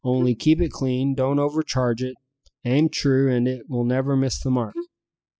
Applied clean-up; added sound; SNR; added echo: classical method spectral subtraction.